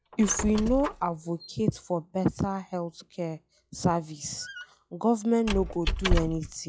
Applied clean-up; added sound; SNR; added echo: classical method log-MMSE.